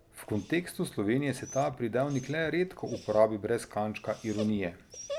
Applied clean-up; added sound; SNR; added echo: none; Dog; 16 dB; none.